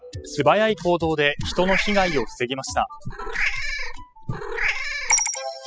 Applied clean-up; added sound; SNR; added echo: classical method spectral subtraction.